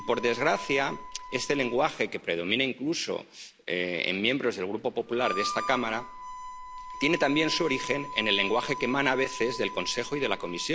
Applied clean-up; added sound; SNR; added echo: none; Harmonica; 11 dB; none.